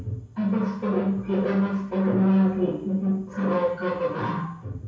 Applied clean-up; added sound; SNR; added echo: none; none; none; reverberation time 0.6 s.